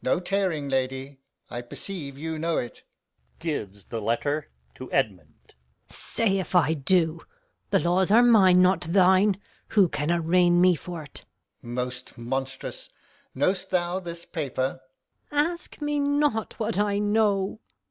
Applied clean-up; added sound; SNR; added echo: none; none; none; none.